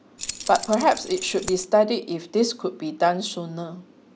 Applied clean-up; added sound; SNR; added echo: none; Keys jangling; 11 dB; none.